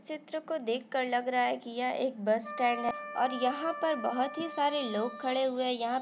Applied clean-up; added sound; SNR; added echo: none; Wind instrument, woodwind instrument; 10 dB; none.